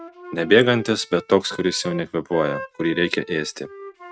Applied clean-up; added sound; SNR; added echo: neural mask model RNNoise.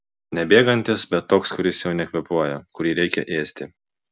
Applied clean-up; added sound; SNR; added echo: none; none; none; none.